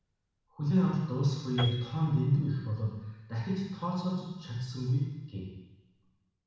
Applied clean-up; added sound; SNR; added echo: none; Piano; 18 dB; reverberation time 1.1 s.